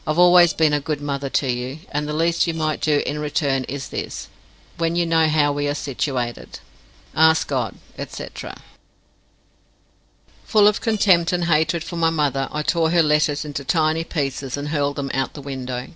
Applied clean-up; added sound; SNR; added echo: neural separator model SepFormer DNS4.